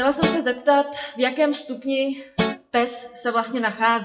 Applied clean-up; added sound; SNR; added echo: classical method WPE with log-MMSE.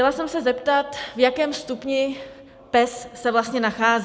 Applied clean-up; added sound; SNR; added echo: none; none; none; none.